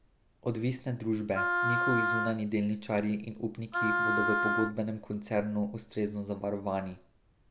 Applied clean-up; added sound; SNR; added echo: none; Wind instrument, woodwind instrument; -1 dB; none.